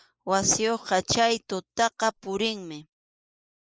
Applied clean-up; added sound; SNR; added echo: neural mask model Resemble Enhance denoiser.